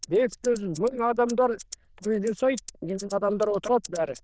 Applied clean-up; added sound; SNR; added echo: neural diffusion model UNIVERSE++.